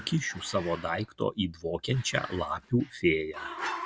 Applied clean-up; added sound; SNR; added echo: none; Growling; 12 dB; none.